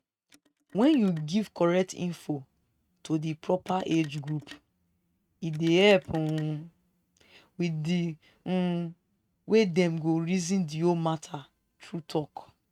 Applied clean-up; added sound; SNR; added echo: neural mask model RNNoise.